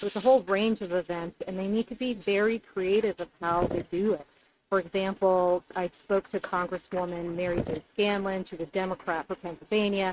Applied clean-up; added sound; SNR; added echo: neural mask model RNNoise.